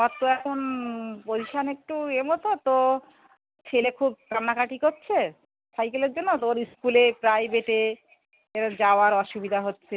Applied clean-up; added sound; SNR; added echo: none; none; none; none.